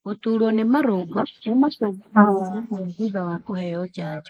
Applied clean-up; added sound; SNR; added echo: neural mask model Resemble Enhance denoiser.